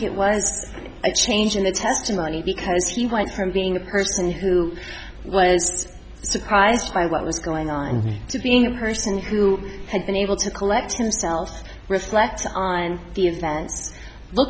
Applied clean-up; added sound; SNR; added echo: none; none; none; none.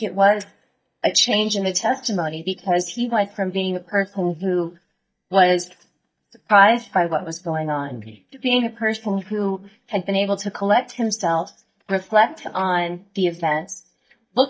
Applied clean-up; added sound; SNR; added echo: neural mask model DeepFilterNet 3.